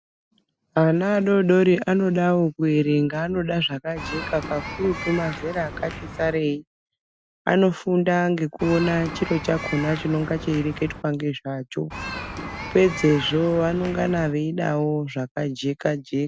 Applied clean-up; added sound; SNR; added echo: none; Human group actions; 10 dB; none.